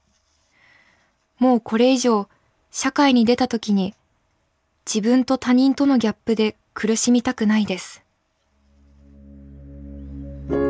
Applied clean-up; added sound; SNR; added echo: none; none; none; none.